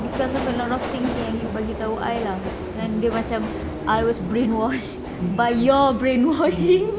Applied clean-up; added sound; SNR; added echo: none; Subway, metro, underground; 7 dB; none.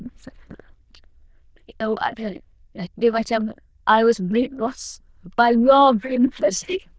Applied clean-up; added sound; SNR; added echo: neural diffusion model UNIVERSE++.